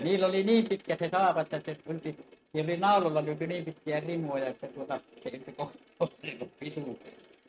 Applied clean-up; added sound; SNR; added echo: neural mask model RNNoise.